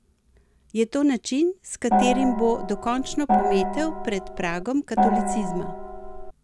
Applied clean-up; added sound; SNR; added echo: none; Gong; -1 dB; none.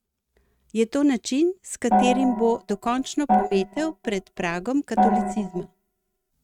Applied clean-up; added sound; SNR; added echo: neural mask model RNNoise.